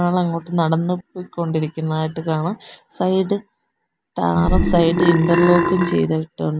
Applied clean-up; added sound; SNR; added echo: none; Burping, eructation; -1 dB; none.